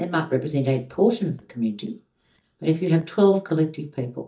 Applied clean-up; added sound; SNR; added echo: neural mask model DeepFilterNet 3.